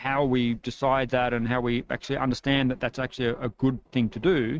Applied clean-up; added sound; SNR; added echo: neural mask model RNNoise.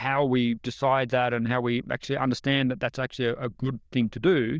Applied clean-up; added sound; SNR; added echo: neural diffusion model UNIVERSE++.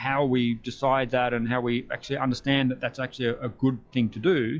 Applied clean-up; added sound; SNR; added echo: classical method log-MMSE.